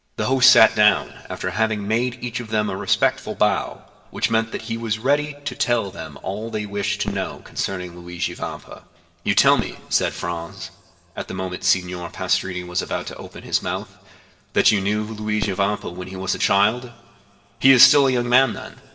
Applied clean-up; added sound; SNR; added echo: none; Fireworks; 16 dB; reverberation time 1.5 s.